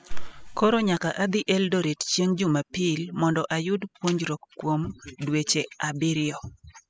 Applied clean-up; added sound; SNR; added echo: classical method spectral subtraction.